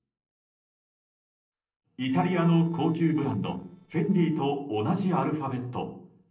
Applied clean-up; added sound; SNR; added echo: neural separator model SepFormer DNS4.